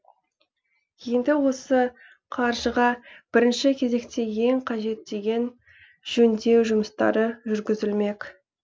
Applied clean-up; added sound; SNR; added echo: none; none; none; none.